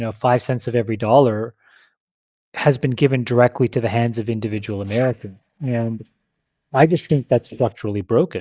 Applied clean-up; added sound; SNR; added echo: neural mask model DeepFilterNet 3.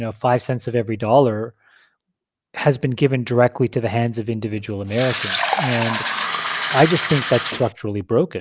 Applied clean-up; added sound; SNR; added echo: none; Fill (with liquid); 2 dB; none.